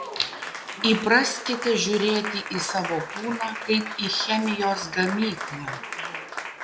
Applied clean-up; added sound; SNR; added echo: none; Applause; 8 dB; none.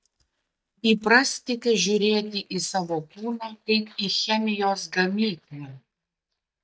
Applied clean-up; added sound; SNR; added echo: neural mask model DeepFilterNet 3.